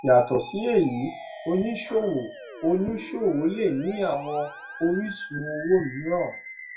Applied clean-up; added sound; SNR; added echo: none; Musical instrument; 14 dB; reverberation time 0.1 s.